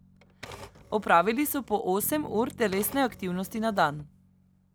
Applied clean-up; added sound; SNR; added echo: none; Bass guitar + Typewriter; 19 dB; none.